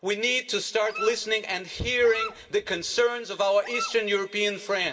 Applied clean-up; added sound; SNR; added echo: none; Dog; 12 dB; reverberation time 2.8 s.